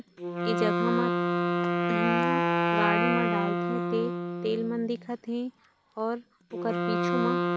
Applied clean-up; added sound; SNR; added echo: none; Wind instrument, woodwind instrument; -4 dB; none.